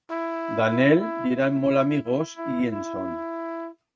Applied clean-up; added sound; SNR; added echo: neural mask model RNNoise.